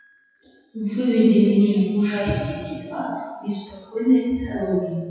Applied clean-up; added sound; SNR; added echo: classical method WPE with log-MMSE.